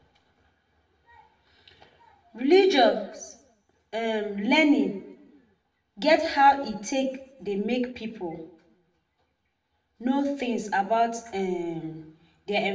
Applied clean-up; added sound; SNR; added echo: none; none; none; reverberation time 0.5 s.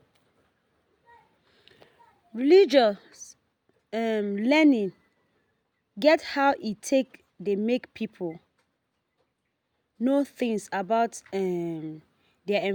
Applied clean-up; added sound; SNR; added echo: none; none; none; none.